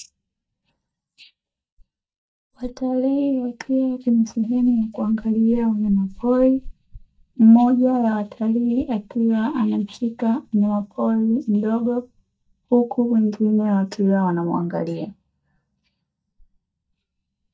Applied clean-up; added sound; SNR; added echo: neural mask model DeepFilterNet 3.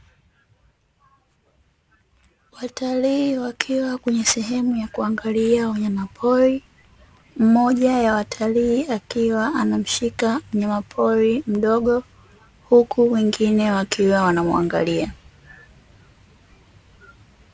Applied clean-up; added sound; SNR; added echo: none; none; none; none.